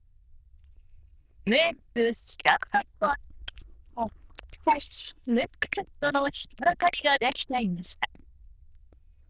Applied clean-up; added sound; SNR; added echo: neural diffusion model UNIVERSE++.